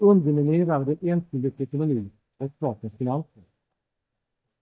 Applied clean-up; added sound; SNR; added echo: neural mask model DeepFilterNet 3.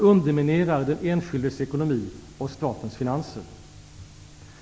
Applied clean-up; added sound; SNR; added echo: none; none; none; none.